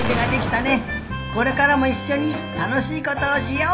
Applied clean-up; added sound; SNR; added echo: none; Explosion; 10 dB; reverberation time 0.6 s.